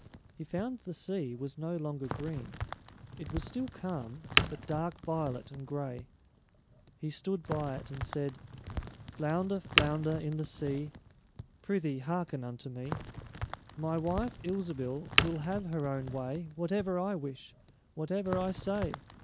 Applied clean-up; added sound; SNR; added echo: none; Crack; 4 dB; none.